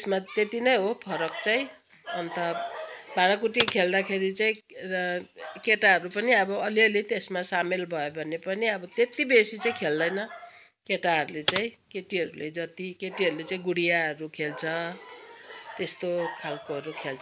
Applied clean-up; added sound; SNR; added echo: none; Computer keyboard; 4 dB; none.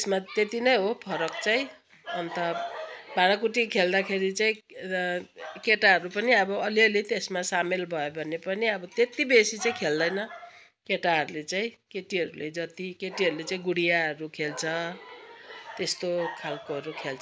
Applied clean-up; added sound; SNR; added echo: none; none; none; none.